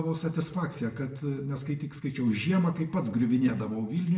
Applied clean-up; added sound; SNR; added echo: none; none; none; reverberation time 0.6 s.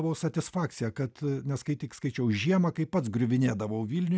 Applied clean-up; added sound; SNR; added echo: none; none; none; none.